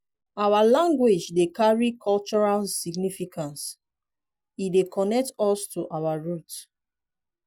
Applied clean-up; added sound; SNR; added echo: none; none; none; none.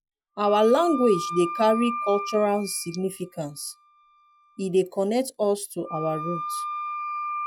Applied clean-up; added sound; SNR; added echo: classical method log-MMSE.